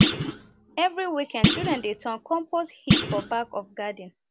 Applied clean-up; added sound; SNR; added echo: none; Thump, thud; -2 dB; none.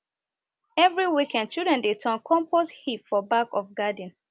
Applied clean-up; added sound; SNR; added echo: none; none; none; none.